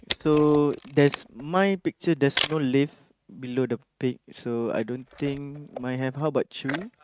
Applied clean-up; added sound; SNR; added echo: neural mask model RNNoise.